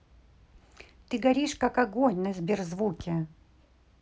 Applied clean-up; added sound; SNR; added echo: none; none; none; none.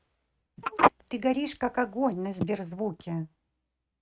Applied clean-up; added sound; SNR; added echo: neural mask model RNNoise.